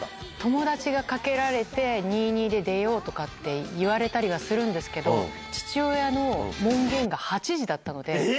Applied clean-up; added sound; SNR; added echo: none; none; none; none.